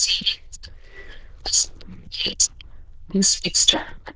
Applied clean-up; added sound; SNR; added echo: neural diffusion model UNIVERSE++.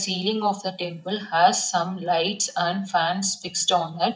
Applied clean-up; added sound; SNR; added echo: neural mask model Resemble Enhance denoiser.